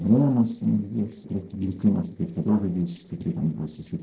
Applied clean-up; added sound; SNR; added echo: neural separator model SepFormer DNS4.